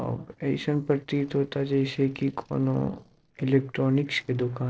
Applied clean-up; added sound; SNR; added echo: neural separator model SepFormer DNS4.